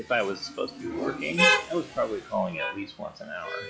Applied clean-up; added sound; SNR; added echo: classical method log-MMSE.